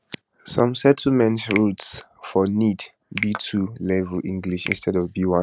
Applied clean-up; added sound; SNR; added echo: none; Finger snapping; 14 dB; none.